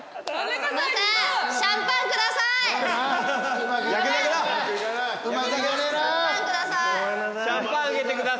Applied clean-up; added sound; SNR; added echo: none; Wind instrument, woodwind instrument; 7 dB; none.